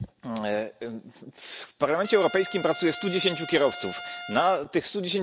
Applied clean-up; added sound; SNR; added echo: none; Trumpet; 12 dB; none.